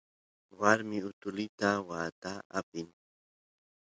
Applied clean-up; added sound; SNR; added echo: none; none; none; none.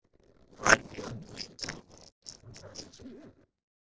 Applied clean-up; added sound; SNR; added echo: neural separator model SepFormer DNS4.